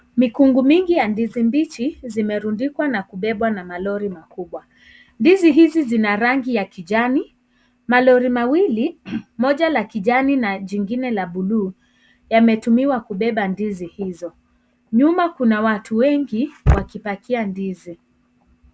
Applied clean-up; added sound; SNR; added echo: none; none; none; none.